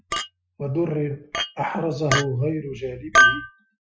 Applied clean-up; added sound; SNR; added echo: classical method Wiener filter.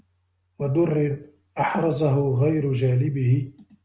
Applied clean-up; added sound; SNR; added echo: none; none; none; none.